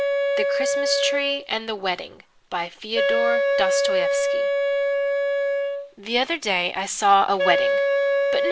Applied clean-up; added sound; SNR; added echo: none; Wind instrument, woodwind instrument; -3 dB; none.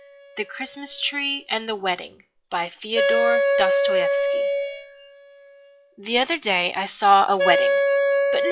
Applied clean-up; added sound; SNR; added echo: classical method log-MMSE.